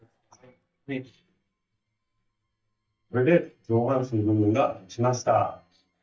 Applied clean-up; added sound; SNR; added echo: neural mask model DeepFilterNet 3.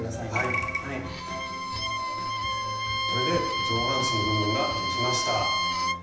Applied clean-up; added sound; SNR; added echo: none; Bowed string instrument; -2 dB; reverberation time 0.9 s.